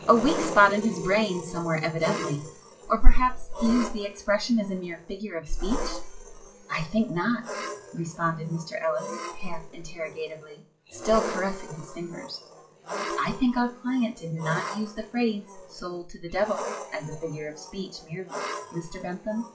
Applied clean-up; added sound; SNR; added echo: classical method WPE with log-MMSE.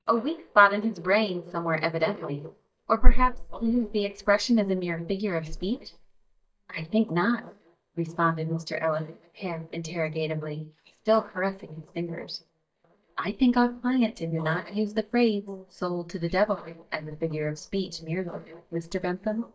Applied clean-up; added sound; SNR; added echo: neural mask model DeepFilterNet 3.